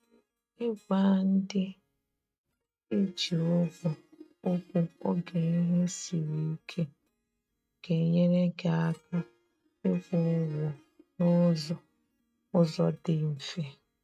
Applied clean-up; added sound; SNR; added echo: neural mask model RNNoise.